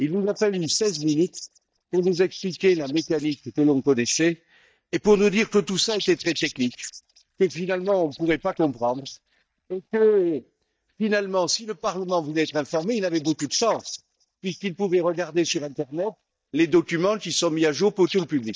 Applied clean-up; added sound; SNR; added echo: neural mask model DeepFilterNet 3.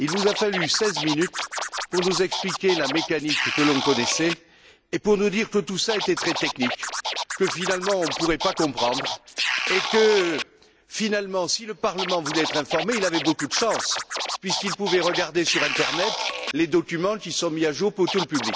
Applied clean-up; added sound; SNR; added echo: none; Scratching (performance technique); 5 dB; none.